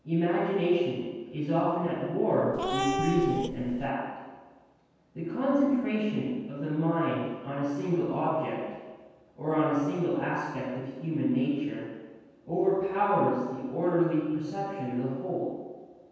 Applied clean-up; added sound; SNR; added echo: none; Cat; 2 dB; reverberation time 1.2 s.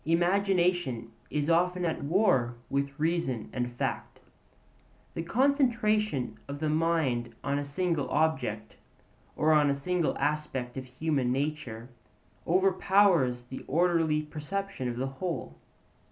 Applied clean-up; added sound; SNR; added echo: none; none; none; none.